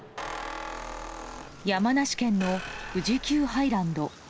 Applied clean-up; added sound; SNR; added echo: none; Squeak; 11 dB; none.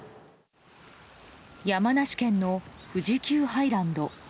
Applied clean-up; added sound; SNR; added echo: none; none; none; none.